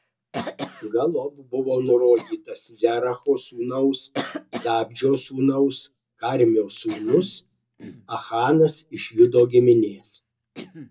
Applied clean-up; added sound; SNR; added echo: none; Cough; 17 dB; reverberation time 0.2 s.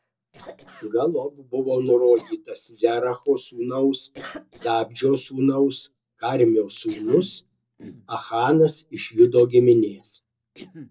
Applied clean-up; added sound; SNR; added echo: neural separator model SepFormer DNS4.